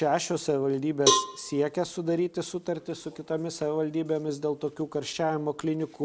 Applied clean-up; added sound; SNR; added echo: none; Cowbell; 1 dB; none.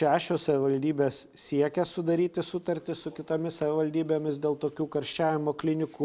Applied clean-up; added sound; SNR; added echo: none; none; none; none.